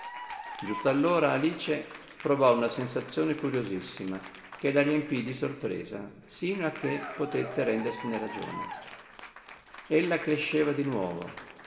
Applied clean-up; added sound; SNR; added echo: none; Applause / Cheering; 14 dB; reverberation time 1.9 s.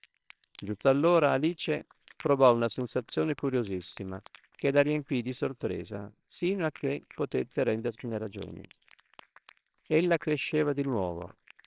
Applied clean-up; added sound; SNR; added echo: neural separator model SepFormer WHAMR!.